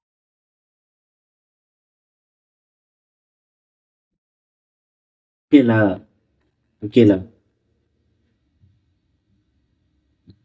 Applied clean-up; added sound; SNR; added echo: neural mask model DeepFilterNet 3.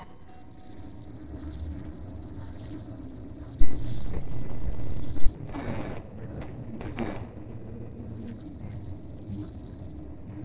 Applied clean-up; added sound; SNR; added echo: neural separator model SepFormer DNS4.